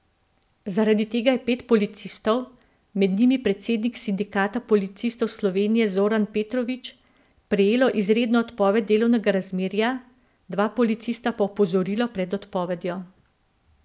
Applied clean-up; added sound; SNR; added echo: none; none; none; none.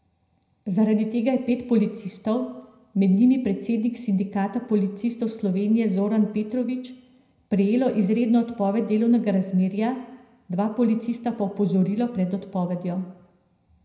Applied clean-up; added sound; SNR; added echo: none; none; none; reverberation time 0.7 s.